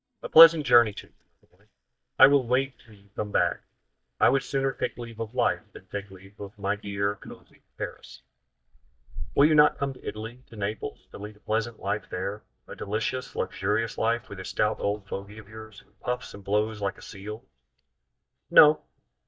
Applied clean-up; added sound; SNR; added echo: neural mask model DeepFilterNet 3.